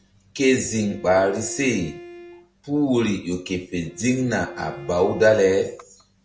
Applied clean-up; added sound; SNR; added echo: none; Bowed string instrument; 18 dB; none.